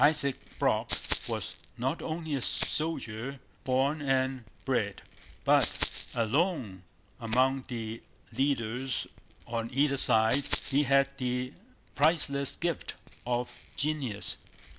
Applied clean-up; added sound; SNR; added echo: none; Rattle (instrument); -3 dB; none.